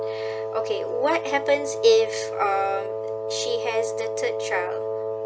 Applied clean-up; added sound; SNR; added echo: none; Wind instrument, woodwind instrument; 3 dB; none.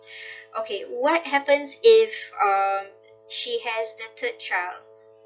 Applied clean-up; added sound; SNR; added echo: classical method log-MMSE.